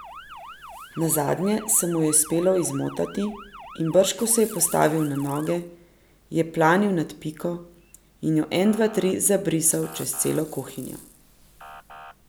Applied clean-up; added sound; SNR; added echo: none; Rattle / Rattle (instrument) + Motor vehicle (road) / Siren; 19 dB; none.